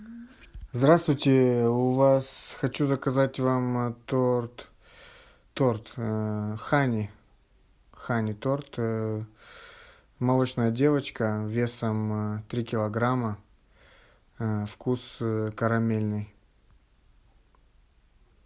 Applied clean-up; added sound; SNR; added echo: none; none; none; none.